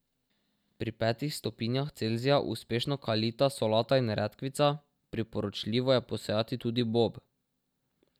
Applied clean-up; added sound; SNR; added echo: none; none; none; none.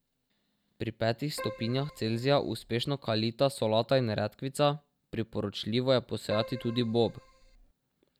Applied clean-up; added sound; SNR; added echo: none; Keyboard (musical); 15 dB; none.